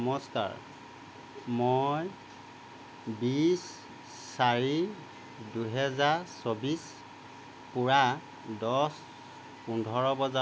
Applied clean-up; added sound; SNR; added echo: none; none; none; none.